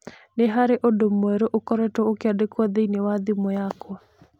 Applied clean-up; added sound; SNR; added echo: none; none; none; none.